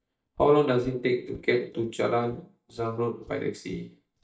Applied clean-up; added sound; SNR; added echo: neural mask model DeepFilterNet 3.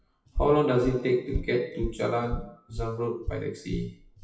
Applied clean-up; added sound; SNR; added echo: classical method WPE with log-MMSE.